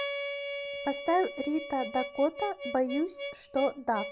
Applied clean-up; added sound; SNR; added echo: none; Harmonica; 7 dB; none.